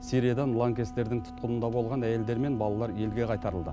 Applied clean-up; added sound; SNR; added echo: none; Wind instrument, woodwind instrument; 14 dB; none.